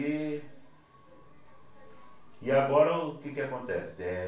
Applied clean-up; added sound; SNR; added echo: none; none; none; reverberation time 0.3 s.